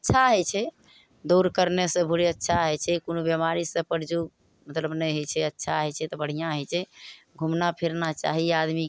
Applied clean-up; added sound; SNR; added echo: none; none; none; none.